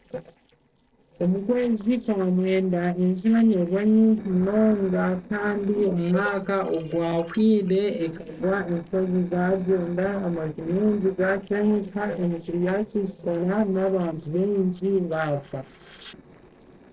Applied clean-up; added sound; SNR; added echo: neural separator model SepFormer DNS4.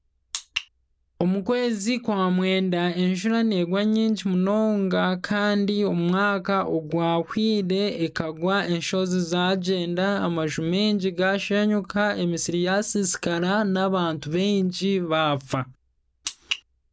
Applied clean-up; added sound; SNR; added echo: none; none; none; none.